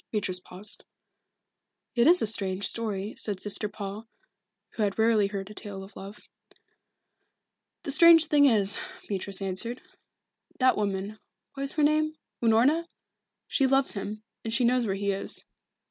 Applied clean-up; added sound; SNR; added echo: none; none; none; none.